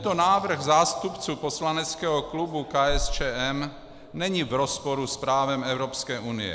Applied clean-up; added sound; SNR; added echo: none; Breathing; 11 dB; none.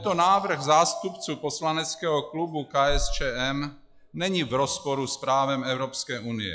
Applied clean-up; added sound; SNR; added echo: classical method log-MMSE.